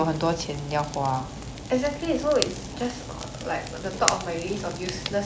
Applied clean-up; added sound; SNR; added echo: none; Fire; 7 dB; none.